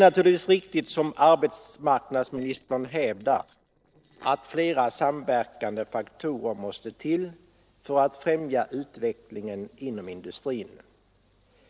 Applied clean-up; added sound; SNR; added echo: neural separator model SepFormer DNS4.